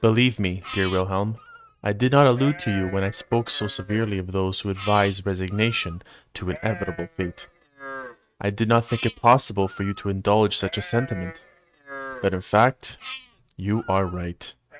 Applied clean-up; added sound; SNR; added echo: neural mask model RNNoise.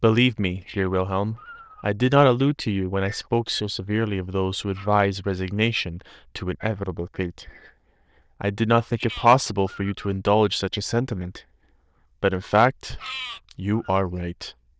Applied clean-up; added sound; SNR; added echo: neural diffusion model UNIVERSE++.